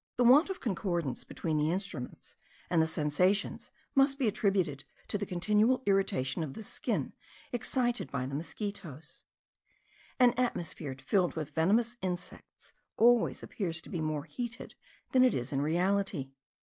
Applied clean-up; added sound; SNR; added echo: neural mask model DeepFilterNet 3.